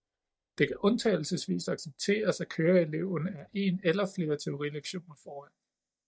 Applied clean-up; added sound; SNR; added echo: neural mask model DeepFilterNet 3.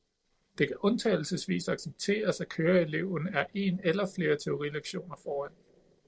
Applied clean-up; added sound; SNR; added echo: neural separator model SepFormer DNS4.